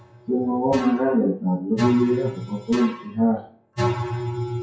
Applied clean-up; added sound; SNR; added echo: classical method WPE with log-MMSE.